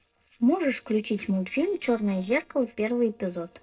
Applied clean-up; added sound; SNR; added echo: neural separator model SepFormer DNS4.